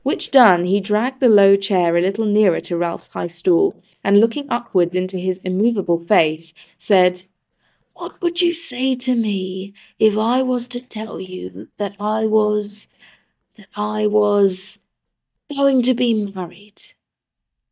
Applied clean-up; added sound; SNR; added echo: neural mask model DeepFilterNet 3.